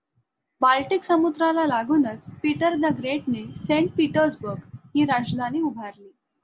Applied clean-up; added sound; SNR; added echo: none; none; none; none.